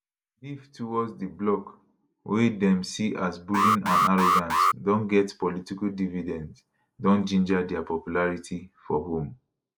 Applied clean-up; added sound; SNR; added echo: neural mask model Resemble Enhance denoiser.